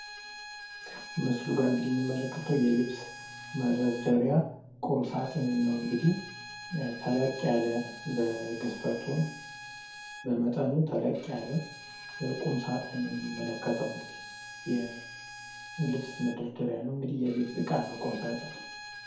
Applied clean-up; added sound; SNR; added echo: none; Bowed string instrument; 14 dB; reverberation time 0.6 s.